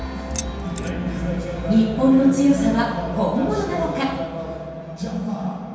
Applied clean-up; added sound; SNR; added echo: none; Keys jangling; 14 dB; reverberation time 1.2 s.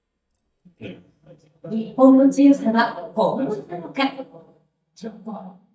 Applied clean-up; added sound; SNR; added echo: neural mask model DeepFilterNet 3.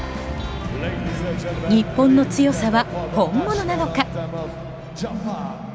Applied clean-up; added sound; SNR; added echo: none; none; none; none.